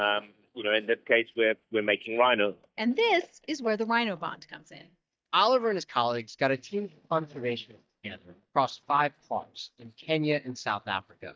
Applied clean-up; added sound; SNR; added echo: neural mask model DeepFilterNet 3.